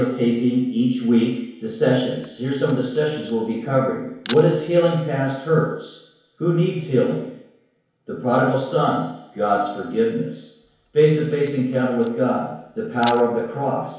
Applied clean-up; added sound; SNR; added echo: none; Camera; 19 dB; reverberation time 1.0 s.